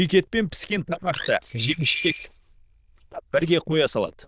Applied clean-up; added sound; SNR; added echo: neural diffusion model UNIVERSE++.